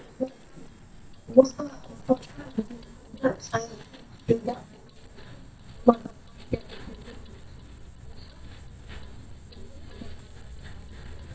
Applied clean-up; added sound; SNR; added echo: neural mask model DeepFilterNet 3.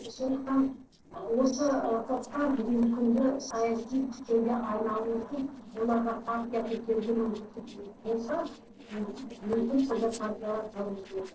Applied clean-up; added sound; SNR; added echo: neural separator model SepFormer DNS4.